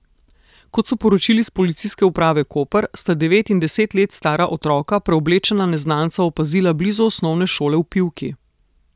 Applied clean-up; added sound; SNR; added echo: none; none; none; none.